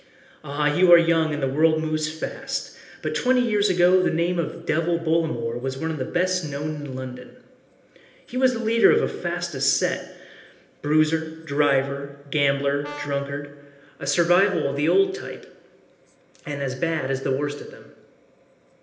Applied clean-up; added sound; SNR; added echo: none; Brass instrument; 17 dB; reverberation time 1.0 s.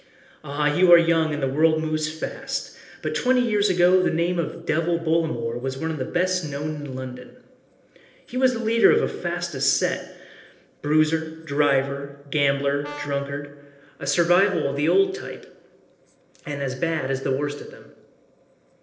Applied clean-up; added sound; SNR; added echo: neural separator model SepFormer DNS4.